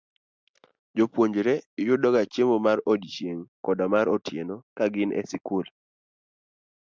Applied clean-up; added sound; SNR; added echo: none; none; none; none.